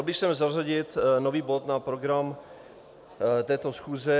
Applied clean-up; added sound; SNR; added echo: none; none; none; none.